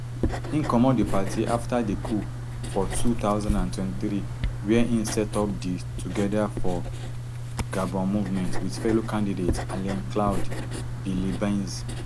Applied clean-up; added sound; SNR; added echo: none; Writing; 1 dB; none.